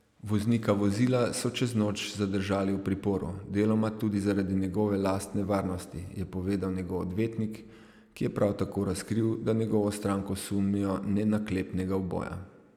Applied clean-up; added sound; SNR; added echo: none; none; none; none.